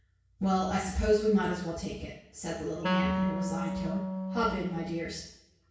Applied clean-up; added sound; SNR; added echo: none; Wind instrument, woodwind instrument; 1 dB; reverberation time 0.6 s.